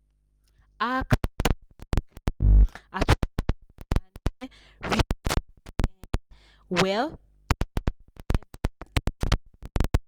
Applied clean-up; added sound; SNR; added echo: none; none; none; none.